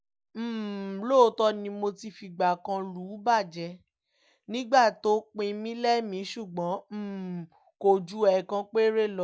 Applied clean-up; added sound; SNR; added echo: none; none; none; none.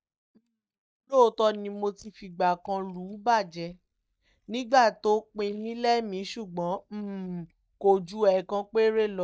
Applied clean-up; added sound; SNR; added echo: neural mask model DeepFilterNet 3.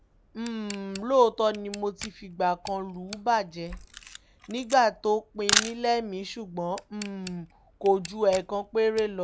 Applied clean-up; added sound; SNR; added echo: none; Camera; 9 dB; none.